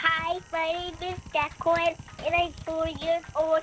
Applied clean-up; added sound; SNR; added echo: none; Hammer + Typing; 16 dB; none.